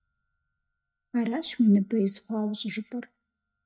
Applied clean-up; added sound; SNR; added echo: neural mask model DeepFilterNet 3.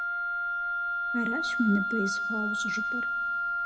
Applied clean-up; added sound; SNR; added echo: none; Wind instrument, woodwind instrument; -3 dB; reverberation time 0.8 s.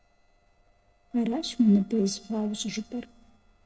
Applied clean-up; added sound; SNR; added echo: neural separator model SepFormer DNS4.